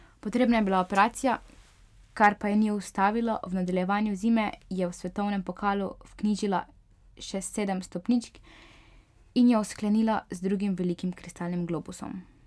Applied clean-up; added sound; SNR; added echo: none; none; none; none.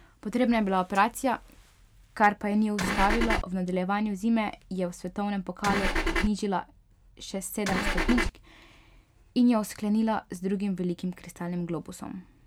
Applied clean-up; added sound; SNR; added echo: none; Engine / Car; -2 dB; none.